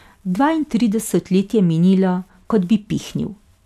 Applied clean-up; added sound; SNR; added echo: none; none; none; none.